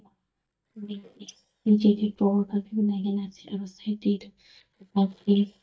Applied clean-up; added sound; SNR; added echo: neural mask model DeepFilterNet 3.